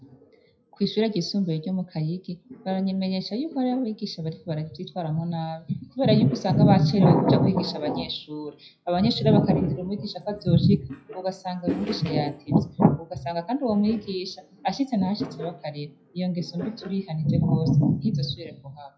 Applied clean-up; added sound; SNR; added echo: classical method WPE with log-MMSE.